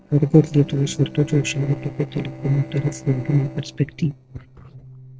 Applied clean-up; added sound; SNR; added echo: neural separator model SepFormer DNS4.